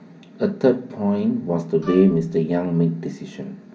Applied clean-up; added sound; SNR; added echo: none; Wind instrument, woodwind instrument; 16 dB; reverberation time 0.2 s.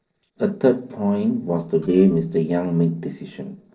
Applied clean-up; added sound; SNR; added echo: neural separator model SepFormer DNS4.